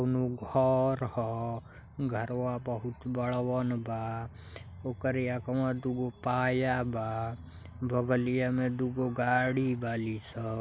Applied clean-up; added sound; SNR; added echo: none; none; none; none.